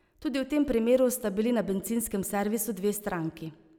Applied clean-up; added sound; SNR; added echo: none; none; none; none.